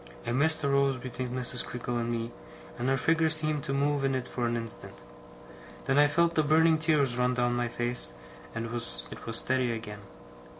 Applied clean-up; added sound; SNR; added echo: none; Engine; 18 dB; none.